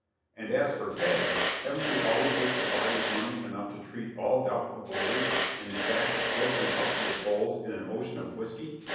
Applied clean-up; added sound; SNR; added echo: none; Mechanisms; -3 dB; reverberation time 1.1 s.